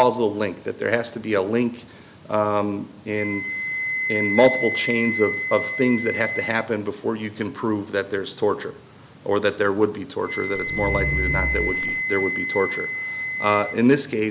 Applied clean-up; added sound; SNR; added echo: none; Growling + Wind instrument, woodwind instrument; 5 dB; none.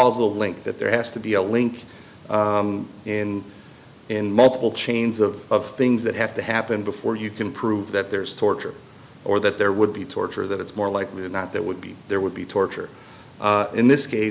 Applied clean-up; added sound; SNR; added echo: none; none; none; none.